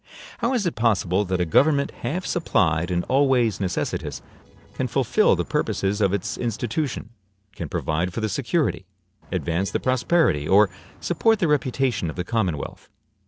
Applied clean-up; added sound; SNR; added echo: neural separator model SepFormer DNS4.